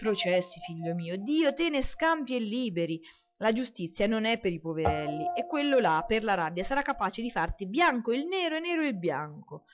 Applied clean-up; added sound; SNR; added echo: classical method log-MMSE.